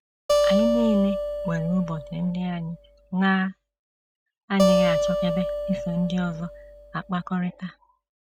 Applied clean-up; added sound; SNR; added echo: none; Acoustic guitar; 0 dB; none.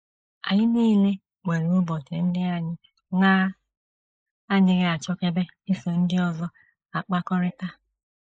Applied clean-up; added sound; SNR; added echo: neural mask model Resemble Enhance denoiser.